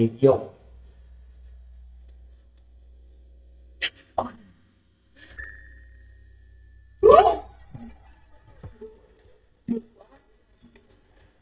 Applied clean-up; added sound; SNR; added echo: neural mask model DeepFilterNet 3.